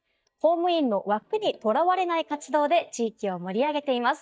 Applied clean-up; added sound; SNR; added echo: neural mask model DeepFilterNet 3.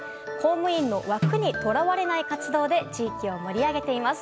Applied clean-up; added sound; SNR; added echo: none; Snare drum; 8 dB; none.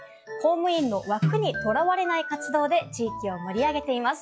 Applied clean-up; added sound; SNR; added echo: classical method log-MMSE.